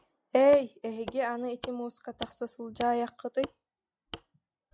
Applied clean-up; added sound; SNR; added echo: classical method log-MMSE.